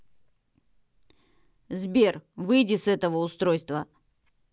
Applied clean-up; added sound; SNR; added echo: none; none; none; none.